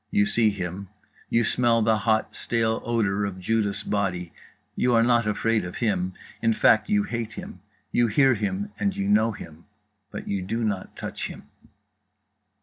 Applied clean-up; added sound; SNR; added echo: none; none; none; none.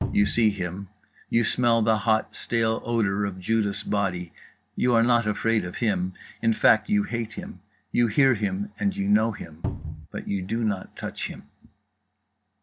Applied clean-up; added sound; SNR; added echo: none; Cupboard open or close; 4 dB; none.